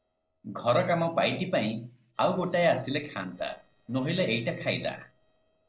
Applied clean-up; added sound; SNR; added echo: neural separator model SepFormer DNS4.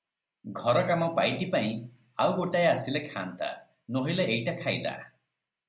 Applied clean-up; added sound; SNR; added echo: none; none; none; none.